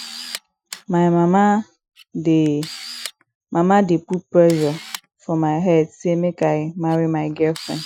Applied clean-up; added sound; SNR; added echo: classical method Wiener filter.